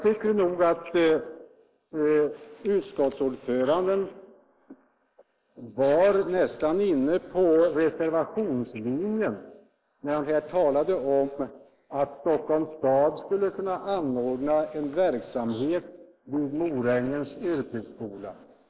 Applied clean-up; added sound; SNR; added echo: neural mask model Resemble Enhance denoiser.